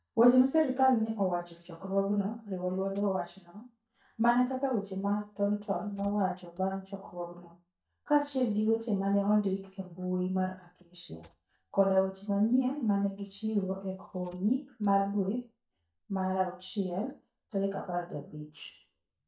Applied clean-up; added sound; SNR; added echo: neural mask model DeepFilterNet 3.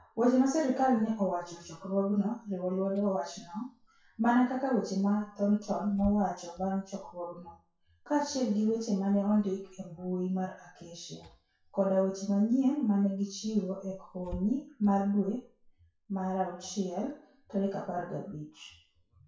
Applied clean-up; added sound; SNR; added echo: classical method WPE with log-MMSE.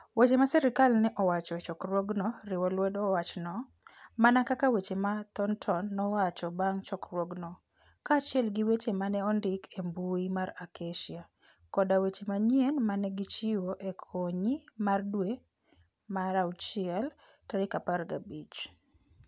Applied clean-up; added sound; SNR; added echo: none; none; none; none.